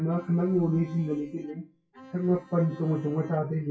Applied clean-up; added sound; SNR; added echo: classical method WPE with log-MMSE.